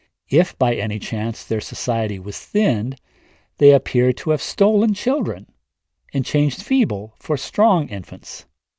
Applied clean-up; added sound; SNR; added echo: none; none; none; none.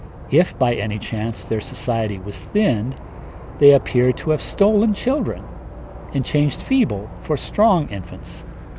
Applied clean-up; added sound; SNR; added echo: none; Insect / Frog; 14 dB; none.